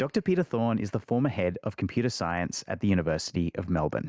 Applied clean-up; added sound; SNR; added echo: none; none; none; none.